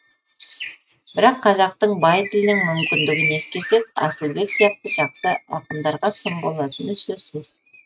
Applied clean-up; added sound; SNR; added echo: neural mask model RNNoise.